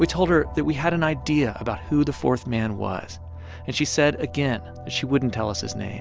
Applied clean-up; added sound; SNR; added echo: none; none; none; none.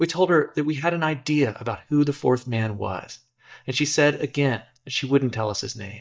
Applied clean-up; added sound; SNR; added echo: neural mask model DeepFilterNet 3.